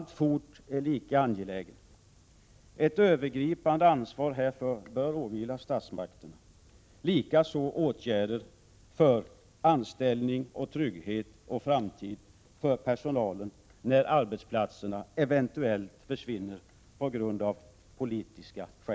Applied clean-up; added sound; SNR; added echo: none; none; none; none.